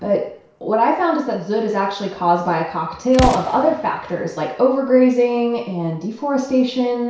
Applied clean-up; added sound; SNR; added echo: none; Explosion; 14 dB; reverberation time 0.6 s.